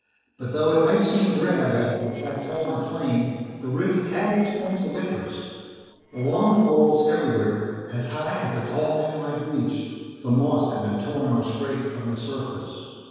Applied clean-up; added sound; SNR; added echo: neural separator model SepFormer DNS4.